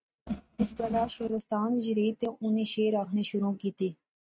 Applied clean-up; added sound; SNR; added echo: neural mask model RNNoise.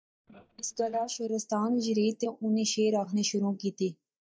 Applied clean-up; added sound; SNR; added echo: neural mask model DeepFilterNet 3.